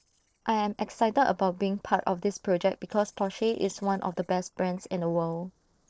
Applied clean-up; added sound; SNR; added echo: neural separator model SepFormer DNS4.